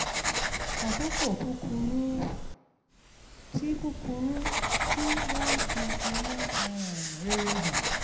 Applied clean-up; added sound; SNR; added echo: none; Writing; -2 dB; reverberation time 0.7 s.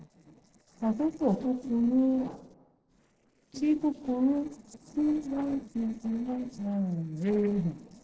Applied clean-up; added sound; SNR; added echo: neural separator model SepFormer DNS4.